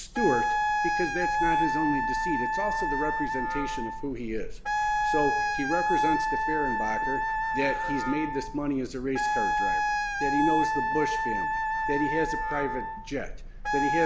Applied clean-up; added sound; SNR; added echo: none; Wind instrument, woodwind instrument; -3 dB; none.